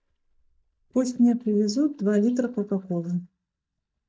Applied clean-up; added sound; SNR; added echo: neural mask model DeepFilterNet 3.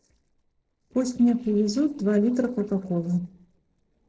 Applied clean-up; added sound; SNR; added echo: neural separator model SepFormer DNS4.